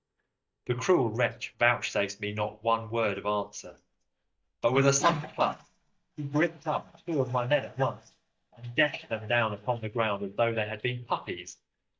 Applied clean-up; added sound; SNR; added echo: neural mask model DeepFilterNet 3.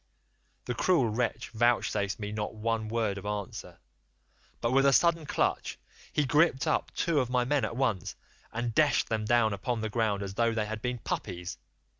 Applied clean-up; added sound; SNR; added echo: none; none; none; none.